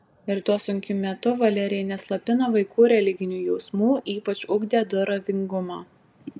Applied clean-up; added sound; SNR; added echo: none; none; none; none.